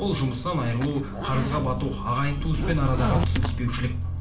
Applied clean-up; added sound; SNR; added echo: none; Zipper (clothing); 8 dB; reverberation time 0.4 s.